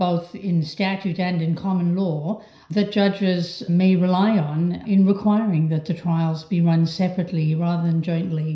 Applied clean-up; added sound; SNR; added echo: none; none; none; reverberation time 0.5 s.